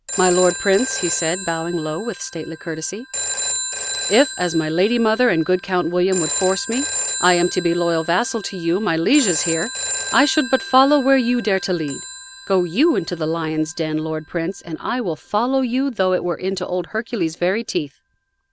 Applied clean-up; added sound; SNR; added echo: none; Telephone; 8 dB; none.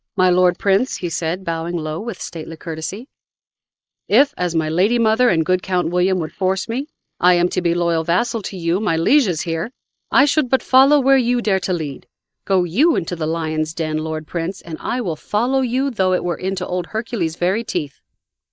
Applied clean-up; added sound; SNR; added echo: neural mask model Resemble Enhance denoiser.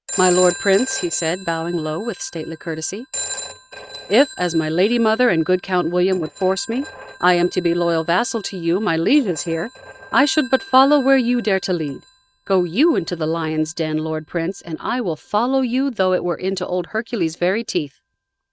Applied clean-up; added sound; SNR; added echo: neural mask model RNNoise.